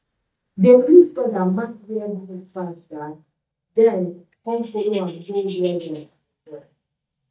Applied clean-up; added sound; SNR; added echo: neural mask model DeepFilterNet 3.